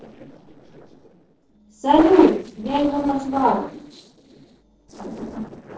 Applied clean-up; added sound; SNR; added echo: neural separator model SepFormer DNS4.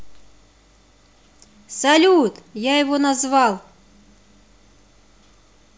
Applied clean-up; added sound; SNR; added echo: none; none; none; none.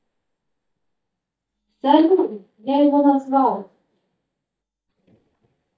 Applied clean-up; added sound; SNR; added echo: neural mask model DeepFilterNet 3.